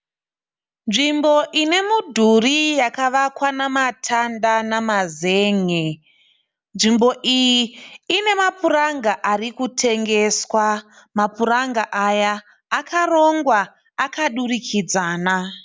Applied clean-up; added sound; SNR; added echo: none; none; none; none.